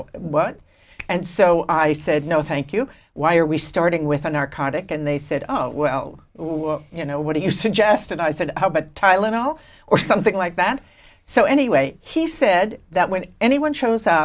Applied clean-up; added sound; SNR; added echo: none; none; none; none.